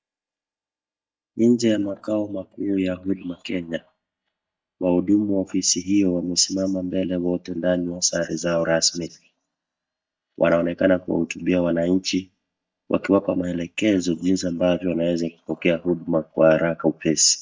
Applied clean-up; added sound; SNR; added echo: neural mask model DeepFilterNet 3.